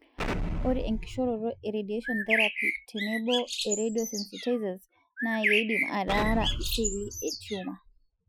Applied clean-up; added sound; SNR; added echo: classical method Wiener filter.